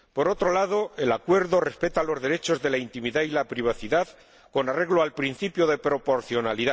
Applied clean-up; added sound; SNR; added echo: none; none; none; none.